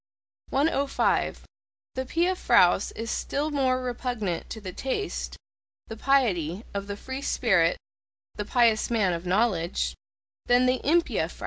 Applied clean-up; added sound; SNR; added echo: none; none; none; none.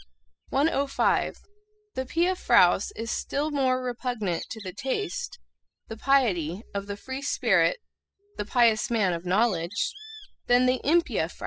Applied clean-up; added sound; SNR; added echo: classical method spectral subtraction.